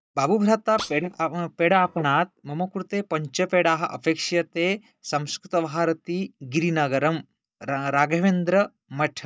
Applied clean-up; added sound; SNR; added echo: neural mask model DeepFilterNet 3.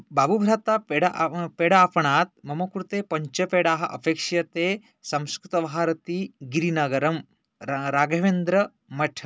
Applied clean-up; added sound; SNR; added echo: none; none; none; none.